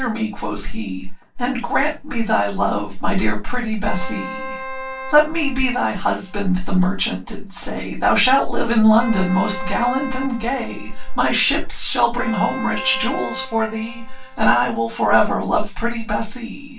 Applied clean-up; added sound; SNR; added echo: none; Keyboard (musical); 14 dB; reverberation time 0.2 s.